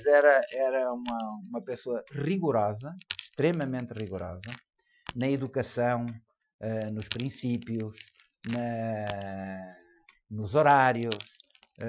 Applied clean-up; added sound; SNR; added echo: classical method Wiener filter.